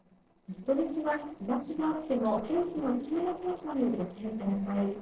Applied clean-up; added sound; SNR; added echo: neural separator model SepFormer DNS4.